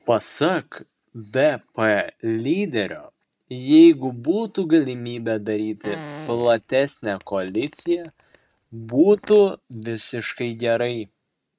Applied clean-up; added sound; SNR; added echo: neural mask model RNNoise.